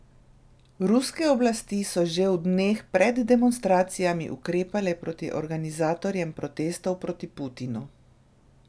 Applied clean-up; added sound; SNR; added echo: none; none; none; none.